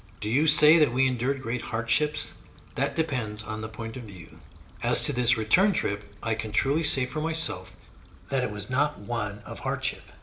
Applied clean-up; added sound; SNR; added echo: none; Stream / Trickle, dribble / Traffic noise, roadway noise; 18 dB; reverberation time 0.5 s.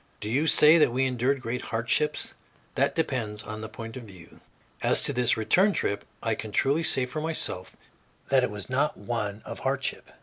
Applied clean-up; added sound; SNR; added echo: none; none; none; none.